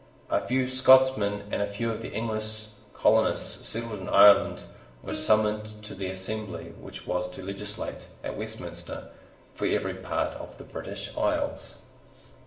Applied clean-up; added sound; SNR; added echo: none; Plucked string instrument; 19 dB; reverberation time 0.7 s.